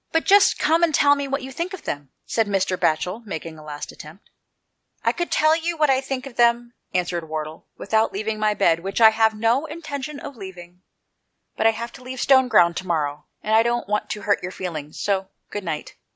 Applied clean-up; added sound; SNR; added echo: none; none; none; none.